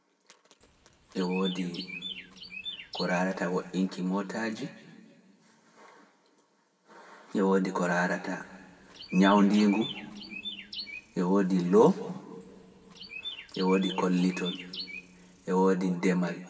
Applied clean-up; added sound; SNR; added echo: none; Chirp, tweet; 13 dB; reverberation time 1.8 s.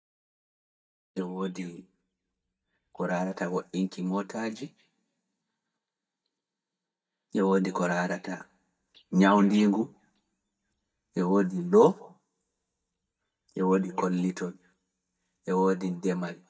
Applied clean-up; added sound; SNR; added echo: neural mask model DeepFilterNet 3.